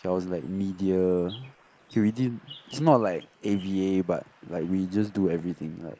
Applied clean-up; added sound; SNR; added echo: neural mask model Resemble Enhance denoiser.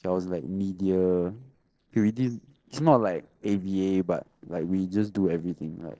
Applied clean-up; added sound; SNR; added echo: neural separator model SepFormer DNS4.